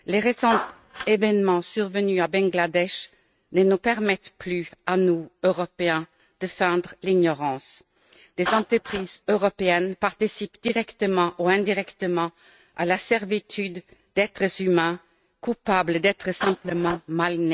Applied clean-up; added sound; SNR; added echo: neural mask model RNNoise.